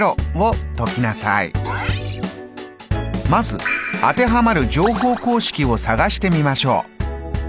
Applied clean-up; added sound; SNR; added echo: none; none; none; none.